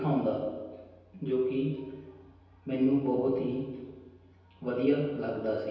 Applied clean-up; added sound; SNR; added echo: none; none; none; reverberation time 1.2 s.